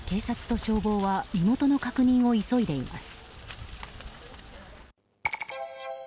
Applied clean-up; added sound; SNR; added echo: none; none; none; none.